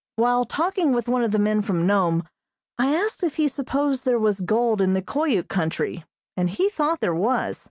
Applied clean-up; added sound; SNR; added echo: none; none; none; none.